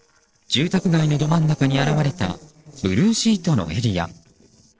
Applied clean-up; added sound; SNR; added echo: neural separator model SepFormer DNS4.